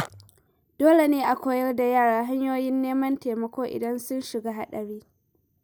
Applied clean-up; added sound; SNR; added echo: none; none; none; none.